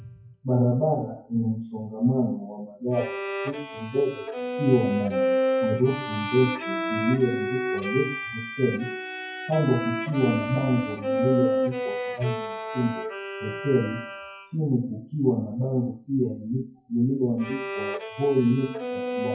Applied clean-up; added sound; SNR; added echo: classical method WPE with log-MMSE.